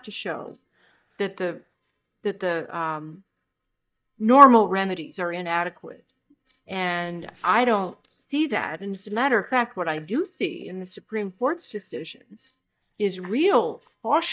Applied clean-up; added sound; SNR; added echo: neural mask model DeepFilterNet 3.